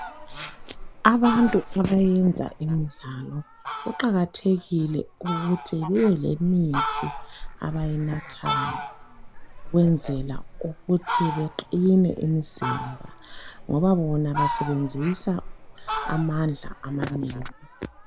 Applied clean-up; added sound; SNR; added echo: none; Fowl; 9 dB; none.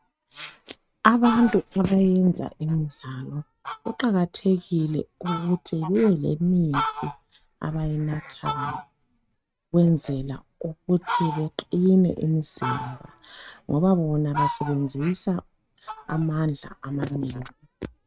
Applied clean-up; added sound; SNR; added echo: neural mask model RNNoise.